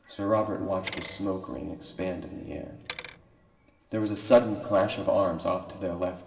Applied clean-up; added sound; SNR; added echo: none; Bicycle; 15 dB; reverberation time 2.2 s.